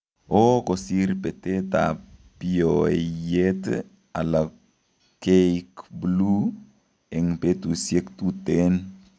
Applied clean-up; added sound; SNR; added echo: none; none; none; none.